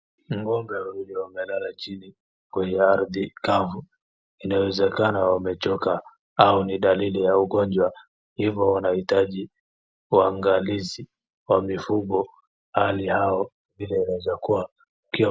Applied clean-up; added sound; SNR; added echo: none; none; none; none.